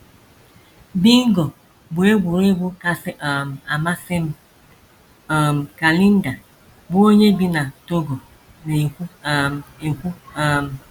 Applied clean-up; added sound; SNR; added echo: none; none; none; none.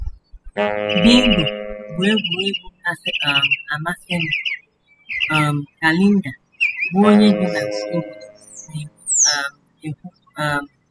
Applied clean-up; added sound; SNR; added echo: classical method spectral subtraction.